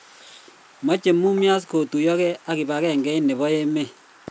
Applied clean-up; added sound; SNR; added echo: none; none; none; none.